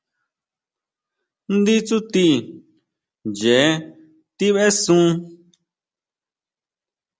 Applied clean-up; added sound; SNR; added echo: none; none; none; none.